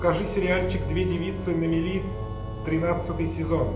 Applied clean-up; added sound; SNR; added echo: none; Organ; 5 dB; reverberation time 0.8 s.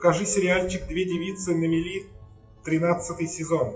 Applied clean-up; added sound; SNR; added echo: classical method WPE with log-MMSE.